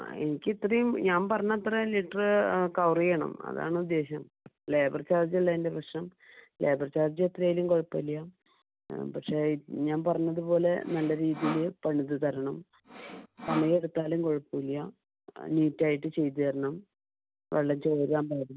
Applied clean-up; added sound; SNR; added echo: none; Sawing; 10 dB; none.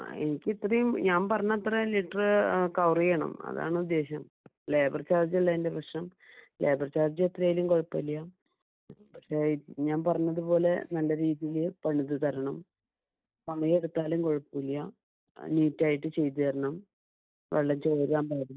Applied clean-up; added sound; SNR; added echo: neural mask model DeepFilterNet 3.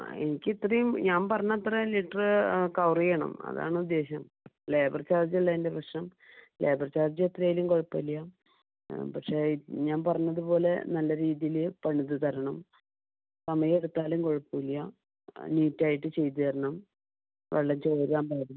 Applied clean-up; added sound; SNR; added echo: none; none; none; none.